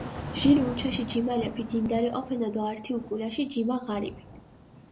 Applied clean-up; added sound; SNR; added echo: none; Thunder / Rain; 11 dB; none.